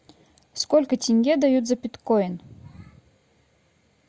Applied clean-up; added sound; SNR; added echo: none; none; none; none.